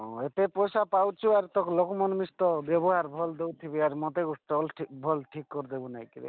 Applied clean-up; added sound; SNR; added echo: none; none; none; none.